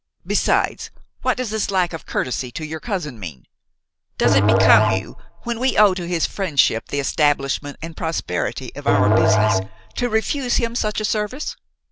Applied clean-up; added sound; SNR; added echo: none; Musical instrument; -1 dB; none.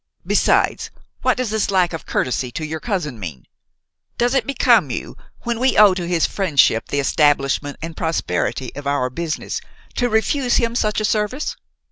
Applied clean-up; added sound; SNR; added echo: none; none; none; none.